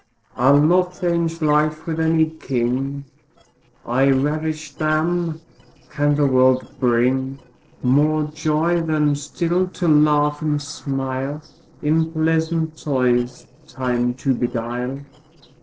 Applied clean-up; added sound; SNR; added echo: neural separator model SepFormer DNS4.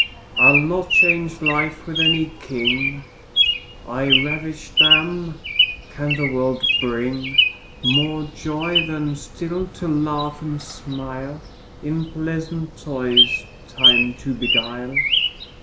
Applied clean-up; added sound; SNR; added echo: none; Bird vocalization, bird call, bird song; -3 dB; none.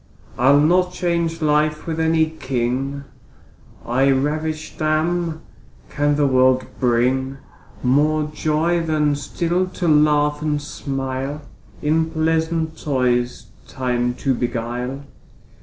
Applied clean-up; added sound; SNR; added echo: none; none; none; none.